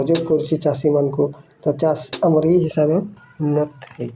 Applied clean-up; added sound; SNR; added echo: none; Hi-hat; 17 dB; none.